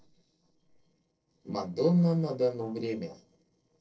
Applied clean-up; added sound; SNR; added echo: neural separator model SepFormer DNS4.